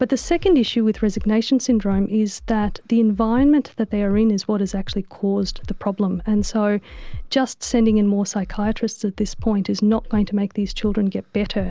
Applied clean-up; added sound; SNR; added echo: none; Breathing; 12 dB; none.